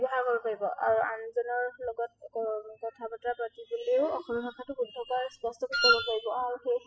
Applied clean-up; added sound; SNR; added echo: classical method spectral subtraction.